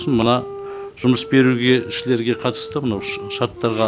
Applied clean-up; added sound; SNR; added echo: none; Wind instrument, woodwind instrument; 13 dB; none.